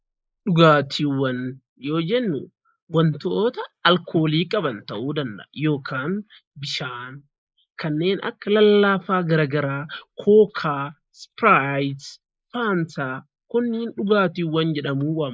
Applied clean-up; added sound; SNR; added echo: neural mask model Resemble Enhance denoiser.